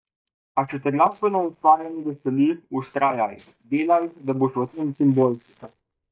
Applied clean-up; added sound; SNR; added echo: neural mask model DeepFilterNet 3.